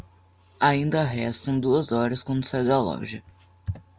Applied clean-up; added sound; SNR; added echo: none; none; none; none.